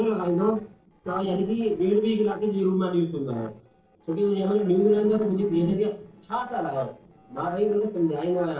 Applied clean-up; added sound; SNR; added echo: neural separator model SepFormer DNS4.